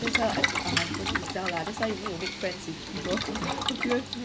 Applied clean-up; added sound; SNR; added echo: none; Boiling; -2 dB; none.